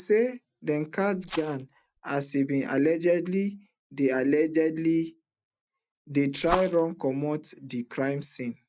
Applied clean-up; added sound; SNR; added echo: neural mask model RNNoise.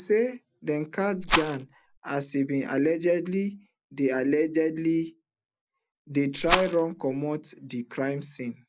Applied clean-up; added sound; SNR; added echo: none; Rattle; 2 dB; none.